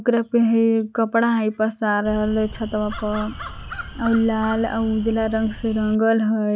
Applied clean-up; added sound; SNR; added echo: none; Crow; 13 dB; none.